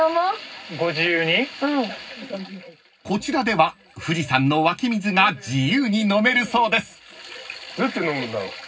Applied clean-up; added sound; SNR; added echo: none; none; none; reverberation time 0.4 s.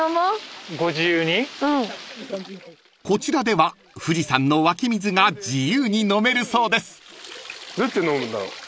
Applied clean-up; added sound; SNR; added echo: none; none; none; none.